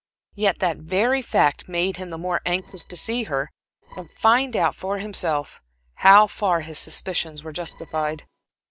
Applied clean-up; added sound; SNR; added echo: neural separator model SepFormer DNS4.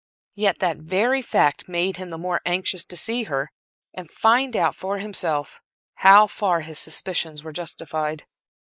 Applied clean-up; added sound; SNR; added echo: neural mask model Resemble Enhance denoiser.